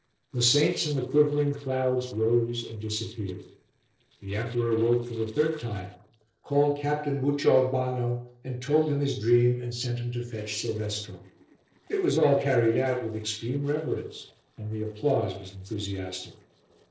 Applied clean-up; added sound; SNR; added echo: neural separator model SepFormer DNS4.